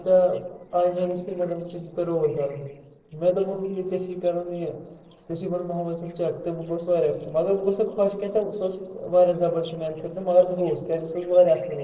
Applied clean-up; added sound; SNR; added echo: neural separator model SepFormer DNS4.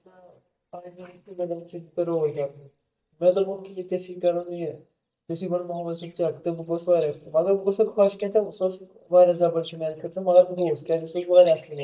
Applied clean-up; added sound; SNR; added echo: neural mask model DeepFilterNet 3.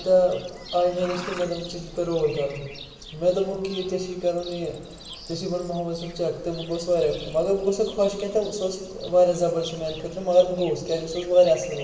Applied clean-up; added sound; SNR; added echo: none; Livestock, farm animals, working animals; 18 dB; reverberation time 1.2 s.